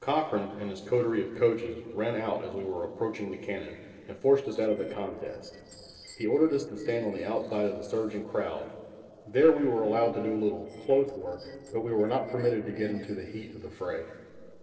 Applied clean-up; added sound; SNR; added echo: neural separator model SepFormer DNS4.